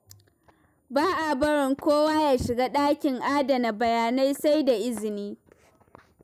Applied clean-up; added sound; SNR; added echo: none; none; none; none.